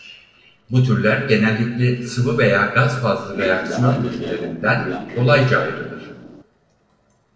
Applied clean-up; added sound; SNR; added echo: neural separator model SepFormer DNS4.